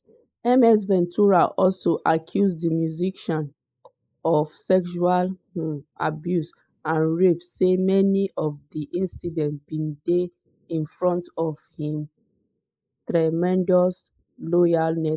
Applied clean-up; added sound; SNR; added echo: neural mask model Resemble Enhance denoiser.